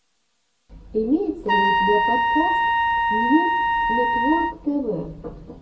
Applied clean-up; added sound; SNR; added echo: none; Trumpet; -5 dB; reverberation time 0.7 s.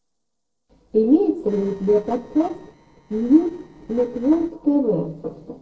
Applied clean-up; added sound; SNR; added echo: neural separator model SepFormer DNS4.